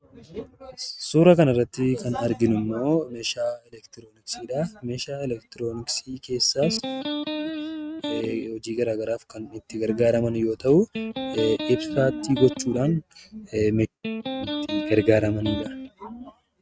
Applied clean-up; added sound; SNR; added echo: neural mask model RNNoise.